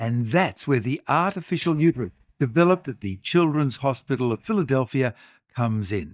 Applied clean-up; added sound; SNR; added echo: neural mask model DeepFilterNet 3.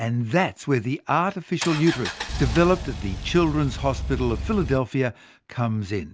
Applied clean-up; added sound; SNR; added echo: none; Engine; 6 dB; none.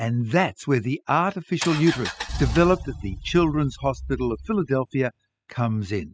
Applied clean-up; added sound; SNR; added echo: classical method spectral subtraction.